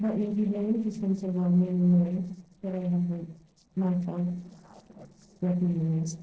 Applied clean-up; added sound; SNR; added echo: neural separator model SepFormer DNS4.